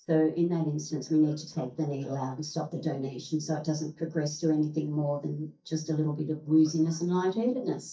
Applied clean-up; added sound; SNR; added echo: neural mask model DeepFilterNet 3.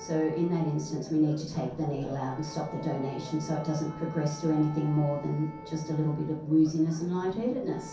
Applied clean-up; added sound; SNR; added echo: none; Wind instrument, woodwind instrument; 19 dB; reverberation time 0.6 s.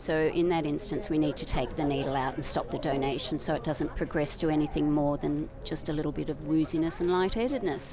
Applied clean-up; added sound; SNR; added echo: none; none; none; none.